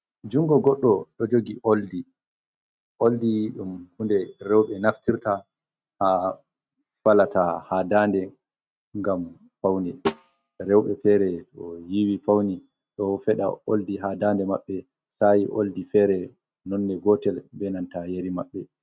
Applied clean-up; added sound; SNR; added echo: neural mask model RNNoise.